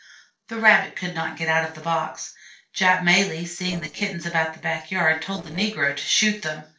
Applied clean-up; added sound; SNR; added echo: neural separator model SepFormer DNS4.